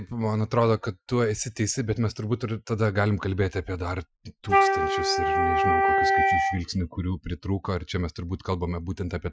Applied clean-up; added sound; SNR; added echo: classical method Wiener filter.